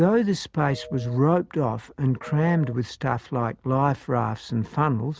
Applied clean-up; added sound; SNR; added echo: none; Telephone; 19 dB; none.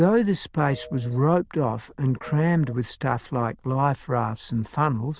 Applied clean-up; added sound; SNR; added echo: neural diffusion model UNIVERSE++.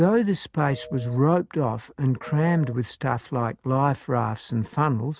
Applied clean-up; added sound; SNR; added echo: neural mask model RNNoise.